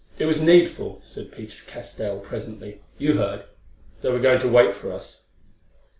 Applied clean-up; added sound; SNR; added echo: none; none; none; none.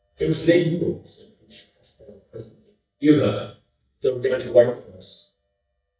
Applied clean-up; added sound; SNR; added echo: neural mask model DeepFilterNet 3.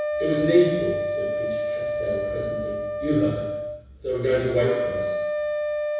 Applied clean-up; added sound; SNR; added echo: none; Wind instrument, woodwind instrument; 1 dB; reverberation time 1.1 s.